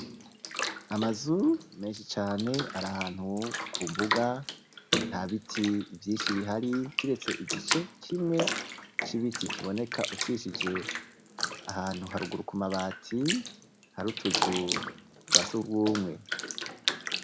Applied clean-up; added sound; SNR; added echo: none; Bathtub (filling or washing); 2 dB; none.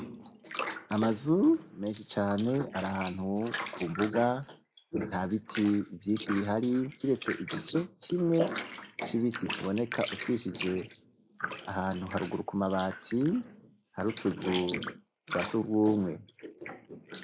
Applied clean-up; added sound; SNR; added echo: neural mask model Resemble Enhance denoiser.